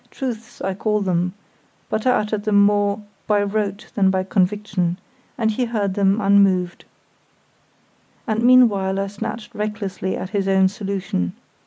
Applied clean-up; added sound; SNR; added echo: none; none; none; none.